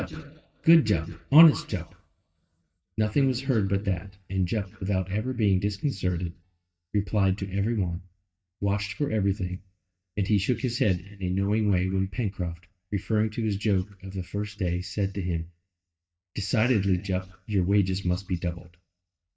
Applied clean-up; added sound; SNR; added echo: neural mask model DeepFilterNet 3.